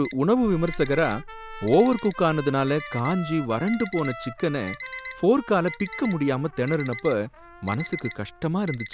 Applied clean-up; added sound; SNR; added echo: none; Trumpet + Alarm; 13 dB; none.